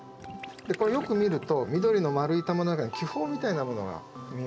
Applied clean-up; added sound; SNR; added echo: none; Gurgling; 18 dB; none.